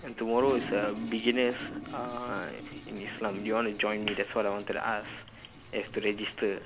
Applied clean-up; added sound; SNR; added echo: none; Toilet flush; 12 dB; none.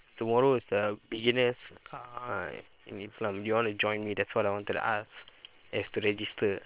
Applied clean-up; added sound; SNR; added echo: neural separator model SepFormer WHAM!.